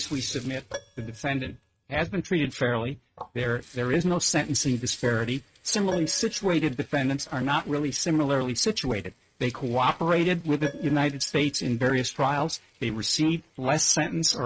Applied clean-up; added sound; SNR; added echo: neural mask model RNNoise.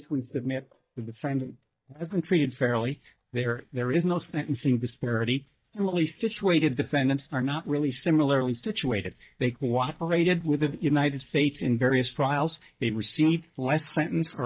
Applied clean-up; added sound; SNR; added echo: neural mask model DeepFilterNet 3.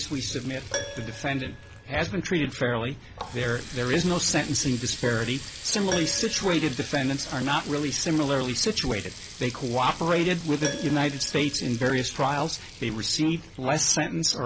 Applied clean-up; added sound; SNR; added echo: none; Water tap, faucet + Keyboard (musical); 13 dB; none.